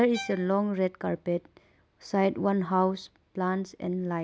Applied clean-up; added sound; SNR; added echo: none; Bowed string instrument; 16 dB; none.